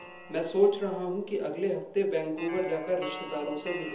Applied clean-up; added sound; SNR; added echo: none; Guitar; 15 dB; reverberation time 0.7 s.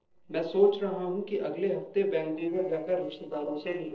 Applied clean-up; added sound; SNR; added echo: neural separator model SepFormer DNS4.